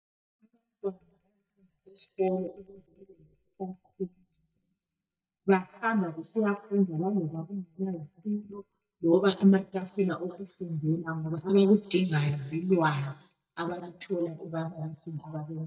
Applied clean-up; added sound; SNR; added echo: neural mask model DeepFilterNet 3.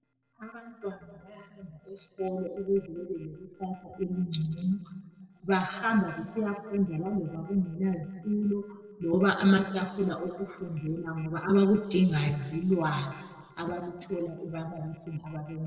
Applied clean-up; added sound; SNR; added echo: neural separator model SepFormer DNS4.